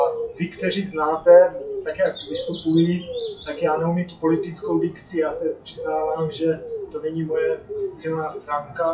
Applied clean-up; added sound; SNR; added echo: classical method WPE with log-MMSE.